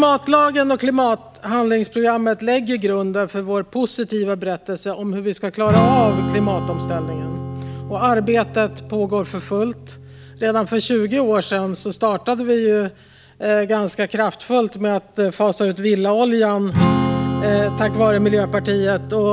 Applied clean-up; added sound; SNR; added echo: none; Strum; 7 dB; none.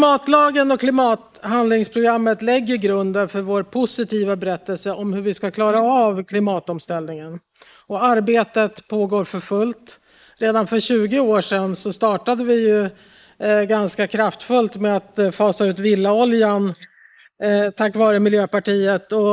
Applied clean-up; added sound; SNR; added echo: neural mask model Resemble Enhance denoiser.